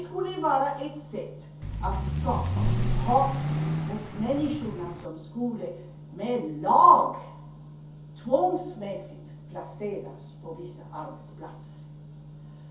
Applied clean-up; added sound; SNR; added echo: none; Vehicle; 0 dB; reverberation time 0.6 s.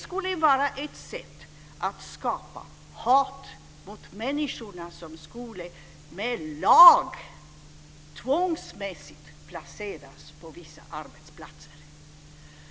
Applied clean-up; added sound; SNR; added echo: none; none; none; none.